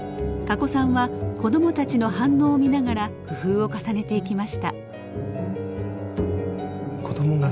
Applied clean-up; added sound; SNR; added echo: none; Bowed string instrument; 13 dB; none.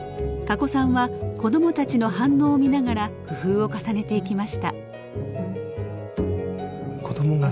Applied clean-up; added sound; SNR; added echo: none; none; none; none.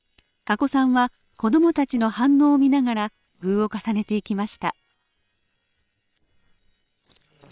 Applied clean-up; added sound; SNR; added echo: neural separator model SepFormer WHAM!.